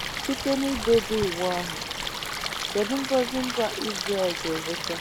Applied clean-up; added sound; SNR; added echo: none; Stream; 4 dB; none.